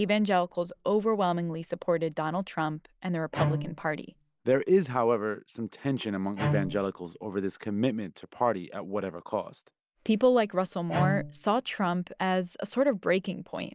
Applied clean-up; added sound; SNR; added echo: none; Bowed string instrument; 5 dB; none.